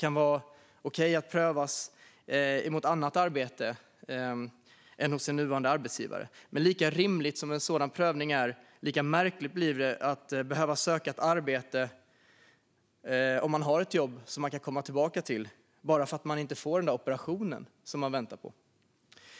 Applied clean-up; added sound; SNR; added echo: none; none; none; none.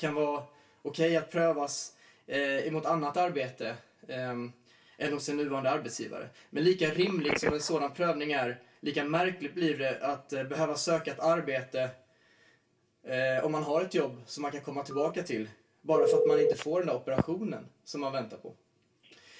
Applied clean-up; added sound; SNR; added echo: none; Telephone; 6 dB; reverberation time 0.2 s.